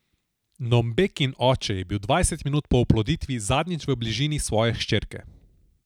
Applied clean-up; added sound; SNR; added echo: none; none; none; none.